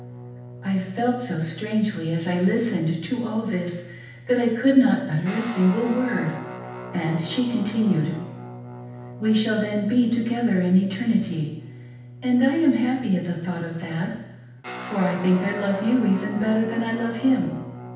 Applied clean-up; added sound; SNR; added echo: none; Guitar; 14 dB; reverberation time 0.9 s.